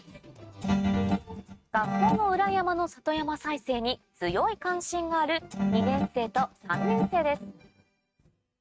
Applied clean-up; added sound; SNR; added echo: neural mask model RNNoise.